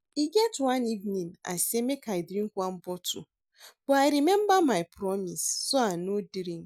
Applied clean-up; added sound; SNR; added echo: none; none; none; none.